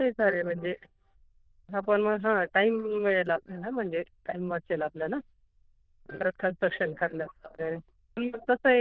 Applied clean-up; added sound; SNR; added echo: neural diffusion model UNIVERSE++.